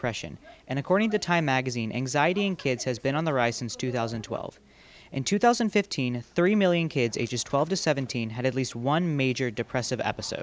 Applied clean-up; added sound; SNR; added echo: none; none; none; none.